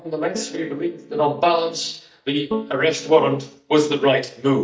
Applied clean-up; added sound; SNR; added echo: neural mask model DeepFilterNet 3.